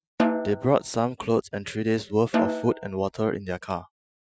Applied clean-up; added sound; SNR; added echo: classical method Wiener filter.